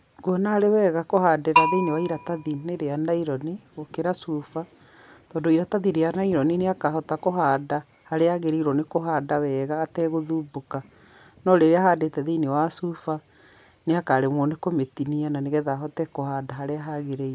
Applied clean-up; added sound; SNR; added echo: none; Bell; 4 dB; none.